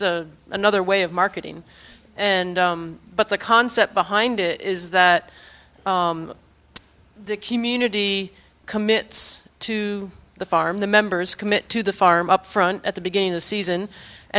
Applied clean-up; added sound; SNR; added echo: none; none; none; none.